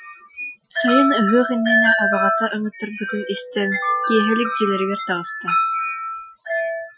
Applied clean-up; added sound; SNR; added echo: classical method Wiener filter.